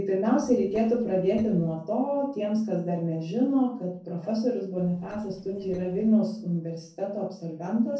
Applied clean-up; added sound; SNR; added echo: neural separator model SepFormer DNS4.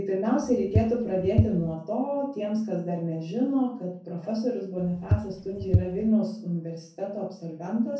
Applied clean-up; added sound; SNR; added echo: none; Walk, footsteps / Bird vocalization, bird call, bird song; 2 dB; reverberation time 0.5 s.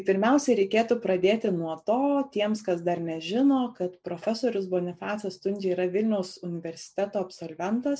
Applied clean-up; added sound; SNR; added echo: none; none; none; none.